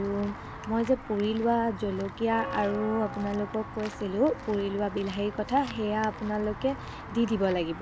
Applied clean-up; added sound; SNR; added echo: none; Walk, footsteps / Bell; 11 dB; none.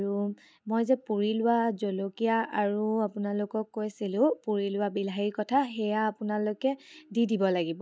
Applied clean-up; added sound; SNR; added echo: none; none; none; none.